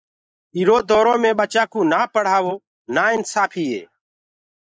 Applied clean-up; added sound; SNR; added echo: neural mask model Resemble Enhance denoiser.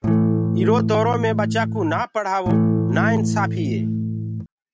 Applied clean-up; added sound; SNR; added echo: none; Electric guitar / Strum; -4 dB; none.